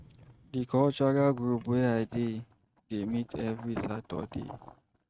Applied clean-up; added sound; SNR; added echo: neural mask model RNNoise.